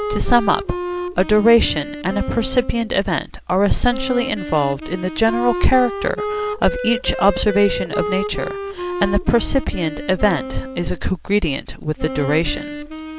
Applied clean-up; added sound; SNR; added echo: none; Wind instrument, woodwind instrument; 9 dB; none.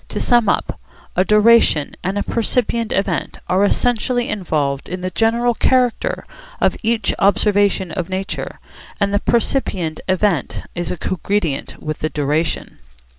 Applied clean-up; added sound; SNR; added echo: none; none; none; none.